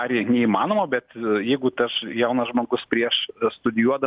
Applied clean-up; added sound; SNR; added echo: none; none; none; none.